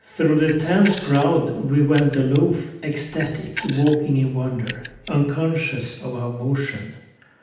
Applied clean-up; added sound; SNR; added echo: none; Camera; 12 dB; reverberation time 0.8 s.